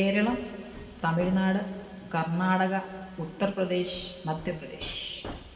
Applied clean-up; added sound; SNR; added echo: none; Hammer; 18 dB; reverberation time 2.3 s.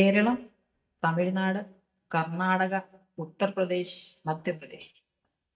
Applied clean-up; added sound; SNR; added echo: neural mask model DeepFilterNet 3.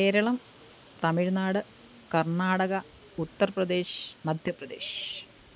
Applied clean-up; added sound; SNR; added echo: none; none; none; none.